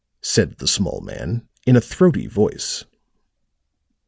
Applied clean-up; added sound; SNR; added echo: none; none; none; none.